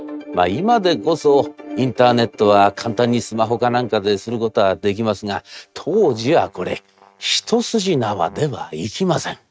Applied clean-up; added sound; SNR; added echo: neural mask model RNNoise.